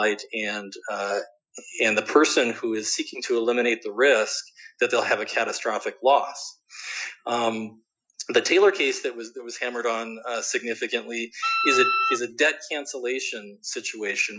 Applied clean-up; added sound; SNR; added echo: classical method Wiener filter.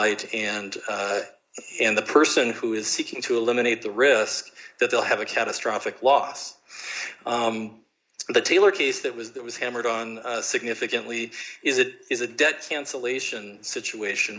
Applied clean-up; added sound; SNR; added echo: neural mask model Resemble Enhance denoiser.